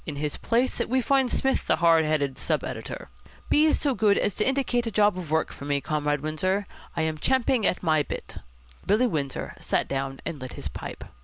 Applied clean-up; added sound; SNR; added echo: none; none; none; none.